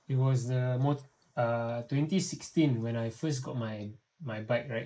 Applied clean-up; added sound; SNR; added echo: neural mask model Resemble Enhance denoiser.